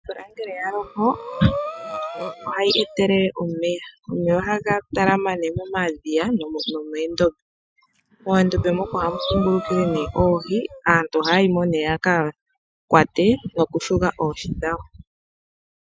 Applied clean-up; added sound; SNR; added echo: classical method Wiener filter.